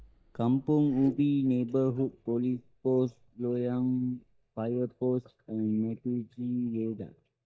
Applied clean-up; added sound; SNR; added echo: neural mask model DeepFilterNet 3.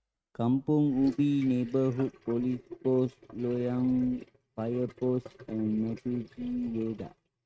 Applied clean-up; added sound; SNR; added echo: neural mask model RNNoise.